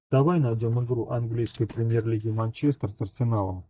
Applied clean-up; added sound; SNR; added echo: neural mask model DeepFilterNet 3.